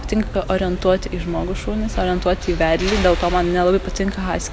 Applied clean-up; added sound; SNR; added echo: none; none; none; none.